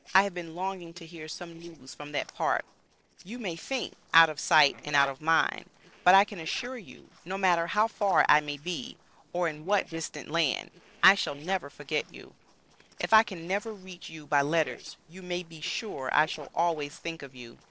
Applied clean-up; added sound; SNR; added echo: neural separator model SepFormer DNS4.